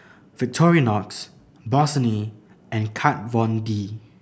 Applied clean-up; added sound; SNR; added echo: none; none; none; none.